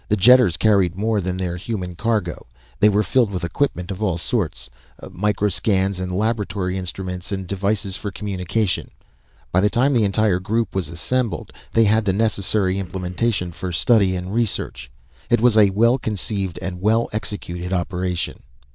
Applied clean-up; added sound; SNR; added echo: neural diffusion model UNIVERSE++.